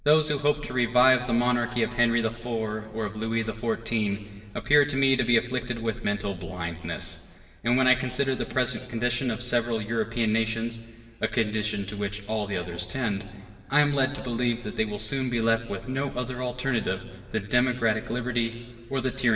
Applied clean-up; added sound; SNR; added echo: none; none; none; reverberation time 2.0 s.